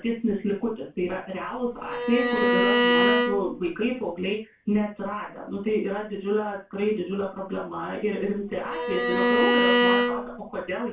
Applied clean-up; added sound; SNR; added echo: none; Bowed string instrument; -4 dB; reverberation time 0.2 s.